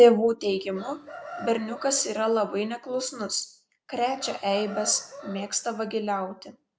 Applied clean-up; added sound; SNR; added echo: none; Chicken, rooster; 16 dB; none.